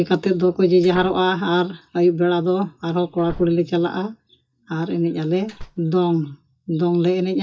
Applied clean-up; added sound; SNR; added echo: neural mask model DeepFilterNet 3.